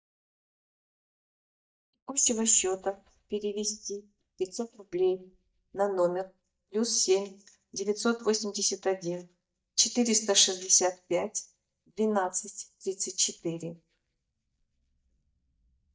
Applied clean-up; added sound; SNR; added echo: neural mask model DeepFilterNet 3.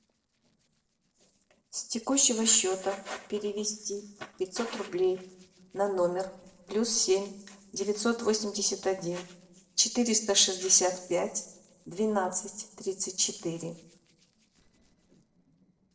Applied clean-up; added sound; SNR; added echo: neural separator model SepFormer DNS4.